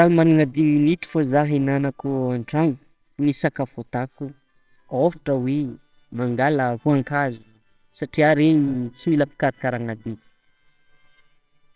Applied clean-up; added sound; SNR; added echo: neural separator model SepFormer WHAMR!.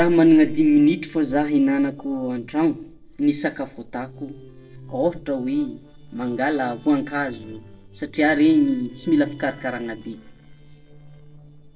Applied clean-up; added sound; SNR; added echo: neural separator model SepFormer DNS4.